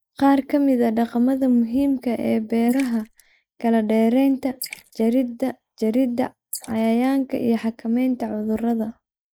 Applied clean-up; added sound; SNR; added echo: neural mask model Resemble Enhance denoiser.